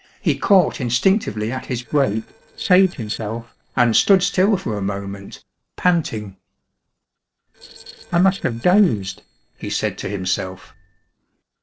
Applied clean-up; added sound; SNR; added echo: neural separator model SepFormer DNS4.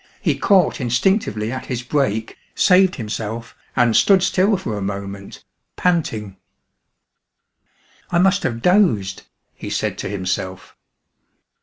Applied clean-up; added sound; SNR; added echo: none; none; none; none.